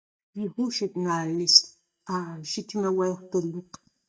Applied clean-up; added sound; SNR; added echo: neural mask model DeepFilterNet 3.